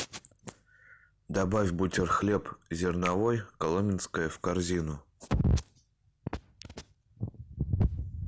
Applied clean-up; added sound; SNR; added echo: none; Finger snapping; 19 dB; none.